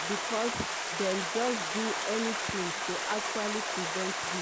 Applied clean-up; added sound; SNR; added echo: none; Stream; -2 dB; none.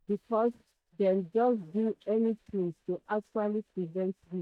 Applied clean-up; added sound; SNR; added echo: neural mask model DeepFilterNet 3.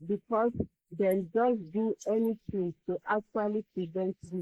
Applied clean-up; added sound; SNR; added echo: neural mask model Resemble Enhance denoiser.